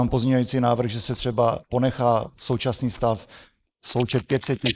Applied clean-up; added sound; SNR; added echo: neural mask model Resemble Enhance denoiser.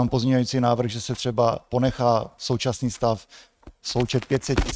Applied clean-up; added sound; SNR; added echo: neural mask model RNNoise.